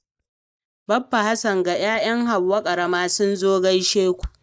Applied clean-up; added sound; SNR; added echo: neural mask model DeepFilterNet 3.